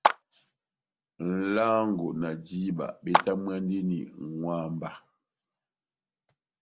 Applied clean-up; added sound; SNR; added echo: none; Clapping; 0 dB; none.